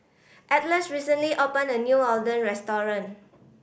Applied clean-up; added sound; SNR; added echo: none; none; none; none.